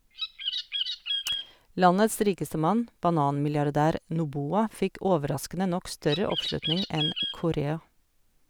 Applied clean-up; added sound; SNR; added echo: none; Bird; 5 dB; none.